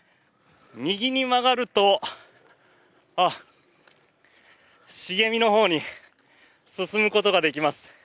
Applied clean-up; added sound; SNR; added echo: none; none; none; none.